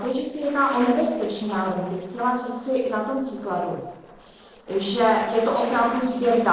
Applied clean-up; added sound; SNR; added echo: neural separator model SepFormer DNS4.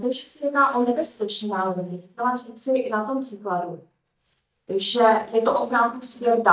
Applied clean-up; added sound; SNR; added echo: neural mask model DeepFilterNet 3.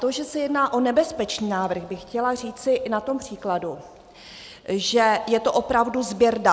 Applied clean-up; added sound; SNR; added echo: none; none; none; none.